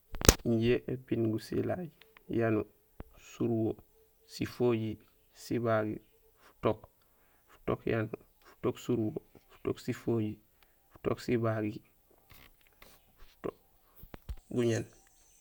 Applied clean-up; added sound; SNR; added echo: none; none; none; none.